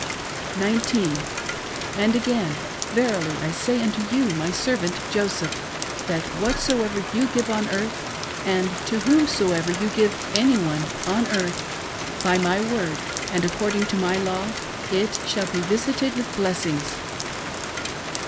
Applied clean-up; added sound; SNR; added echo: none; Rain; 5 dB; none.